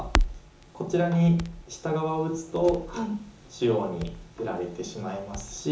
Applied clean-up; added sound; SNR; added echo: none; Crackle; 6 dB; reverberation time 0.7 s.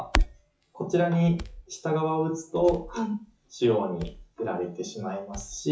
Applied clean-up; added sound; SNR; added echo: classical method WPE with log-MMSE.